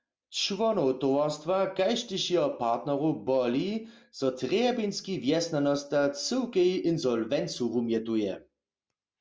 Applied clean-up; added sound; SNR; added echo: none; none; none; none.